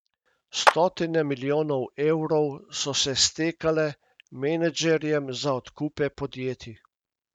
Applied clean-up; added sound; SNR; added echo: neural mask model RNNoise.